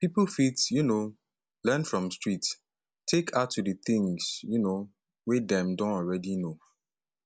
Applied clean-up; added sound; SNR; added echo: none; none; none; none.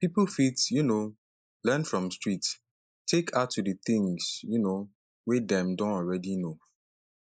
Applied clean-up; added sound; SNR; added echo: neural mask model Resemble Enhance denoiser.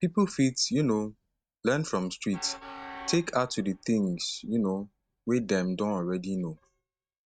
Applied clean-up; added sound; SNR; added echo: neural mask model RNNoise.